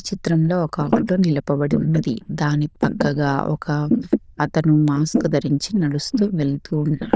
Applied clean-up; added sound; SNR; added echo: neural diffusion model UNIVERSE++.